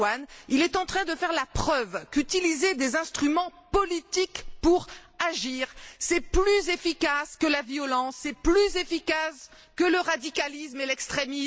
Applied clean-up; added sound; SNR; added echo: none; none; none; none.